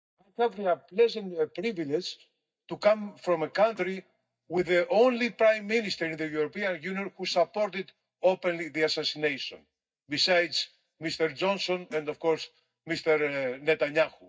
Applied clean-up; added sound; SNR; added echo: neural mask model DeepFilterNet 3.